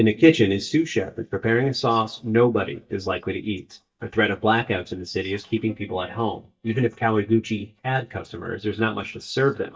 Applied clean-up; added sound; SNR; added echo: neural mask model DeepFilterNet 3.